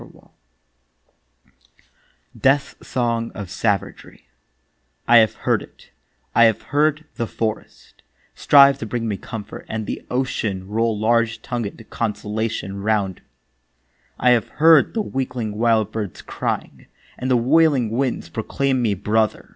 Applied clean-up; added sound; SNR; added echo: none; none; none; none.